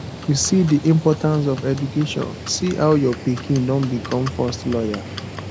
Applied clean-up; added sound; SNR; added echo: none; Livestock, farm animals, working animals; 12 dB; none.